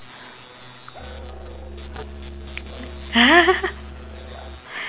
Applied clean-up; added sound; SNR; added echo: none; Musical instrument; 13 dB; none.